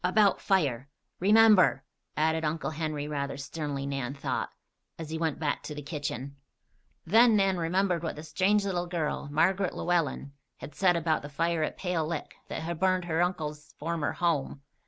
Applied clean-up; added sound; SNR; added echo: none; none; none; none.